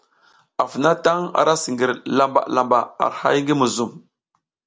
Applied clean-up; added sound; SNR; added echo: none; none; none; none.